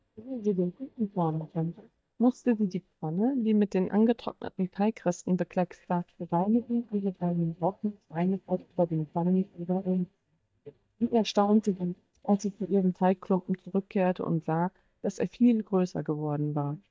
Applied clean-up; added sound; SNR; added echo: neural mask model DeepFilterNet 3.